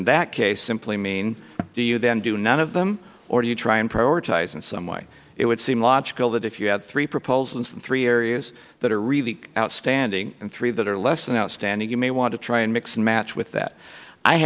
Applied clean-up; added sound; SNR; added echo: none; none; none; none.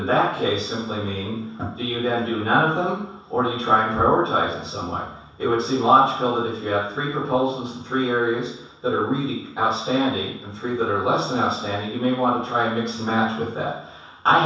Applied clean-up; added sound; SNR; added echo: none; none; none; reverberation time 0.7 s.